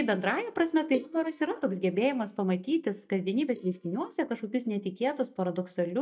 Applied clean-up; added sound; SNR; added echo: neural mask model DeepFilterNet 3.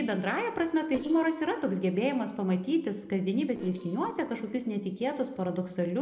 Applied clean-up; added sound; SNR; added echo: neural separator model SepFormer DNS4.